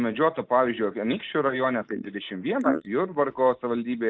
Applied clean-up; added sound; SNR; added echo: neural mask model Resemble Enhance denoiser.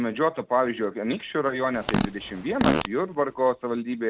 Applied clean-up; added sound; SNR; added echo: none; Fart; 3 dB; none.